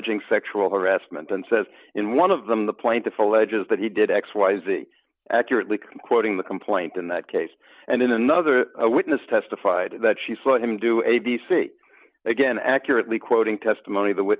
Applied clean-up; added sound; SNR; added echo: none; none; none; none.